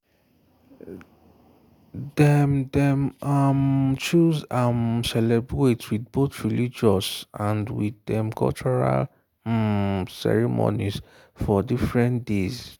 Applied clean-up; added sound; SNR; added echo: none; none; none; none.